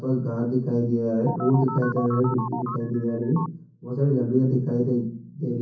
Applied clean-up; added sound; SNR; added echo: none; Telephone; 10 dB; reverberation time 0.6 s.